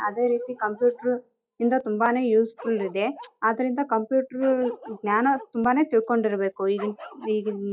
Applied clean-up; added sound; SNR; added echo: classical method log-MMSE.